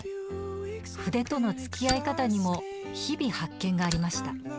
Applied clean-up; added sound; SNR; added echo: none; Fire; 13 dB; none.